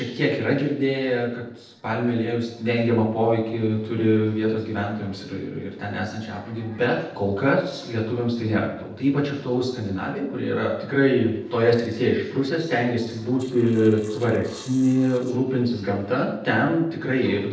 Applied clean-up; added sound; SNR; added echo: neural separator model SepFormer DNS4.